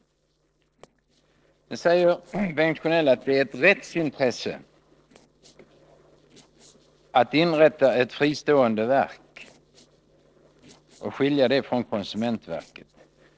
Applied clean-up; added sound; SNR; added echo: neural separator model SepFormer DNS4.